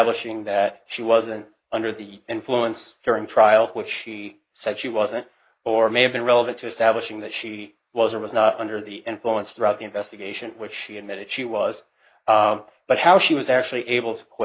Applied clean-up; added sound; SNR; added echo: neural mask model Resemble Enhance denoiser.